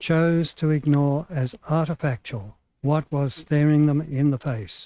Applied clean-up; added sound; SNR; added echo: neural mask model RNNoise.